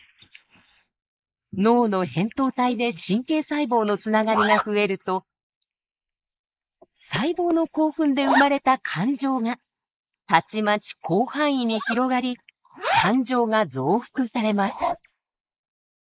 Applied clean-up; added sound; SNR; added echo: neural mask model Resemble Enhance denoiser.